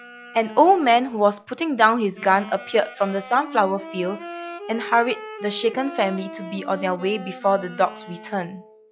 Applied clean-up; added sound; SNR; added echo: classical method log-MMSE.